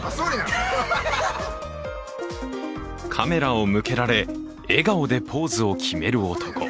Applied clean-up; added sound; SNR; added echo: none; none; none; none.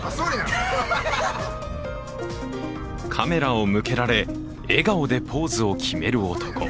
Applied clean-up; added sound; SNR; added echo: none; Engine; 12 dB; none.